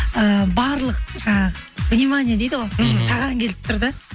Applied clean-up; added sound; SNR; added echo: none; none; none; none.